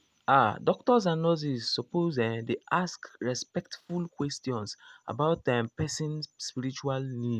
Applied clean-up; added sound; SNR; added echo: none; none; none; none.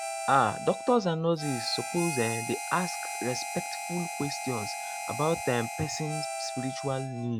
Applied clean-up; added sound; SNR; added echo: none; Harmonica; 6 dB; none.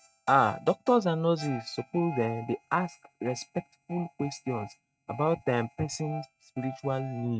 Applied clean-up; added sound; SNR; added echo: neural mask model RNNoise.